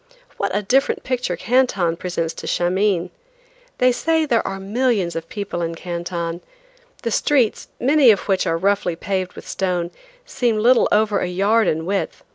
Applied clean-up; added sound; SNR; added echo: none; none; none; none.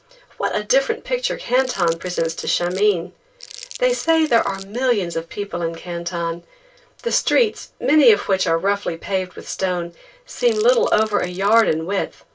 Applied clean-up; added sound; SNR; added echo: none; Crumpling, crinkling; 19 dB; reverberation time 0.2 s.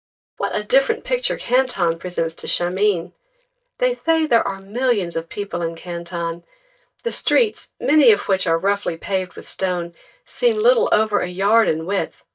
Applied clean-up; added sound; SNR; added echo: neural mask model DeepFilterNet 3.